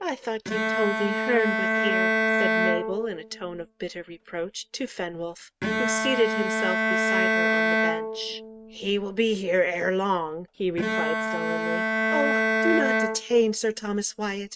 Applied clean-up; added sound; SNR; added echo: neural mask model RNNoise.